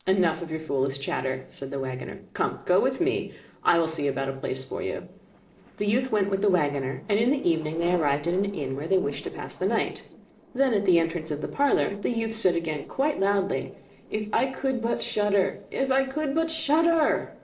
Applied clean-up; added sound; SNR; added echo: neural separator model SepFormer DNS4.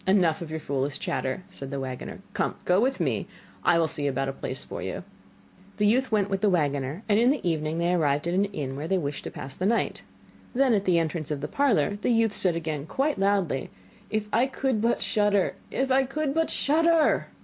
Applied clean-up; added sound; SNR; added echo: none; none; none; none.